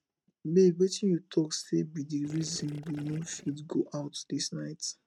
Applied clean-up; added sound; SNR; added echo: neural mask model RNNoise.